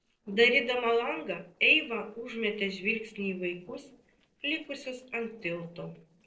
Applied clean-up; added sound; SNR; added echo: neural separator model SepFormer DNS4.